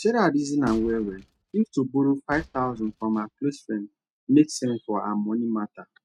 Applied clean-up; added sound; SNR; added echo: neural mask model RNNoise.